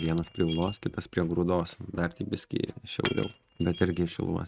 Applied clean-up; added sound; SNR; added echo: neural mask model RNNoise.